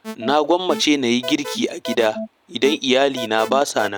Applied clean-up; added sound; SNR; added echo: none; Alarm; 12 dB; none.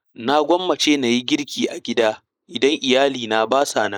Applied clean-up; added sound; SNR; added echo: neural mask model Resemble Enhance denoiser.